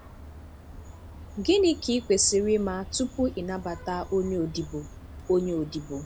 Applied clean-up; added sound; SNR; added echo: none; Vehicle horn, car horn, honking; 15 dB; none.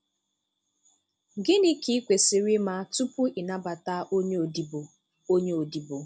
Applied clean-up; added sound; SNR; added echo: none; none; none; none.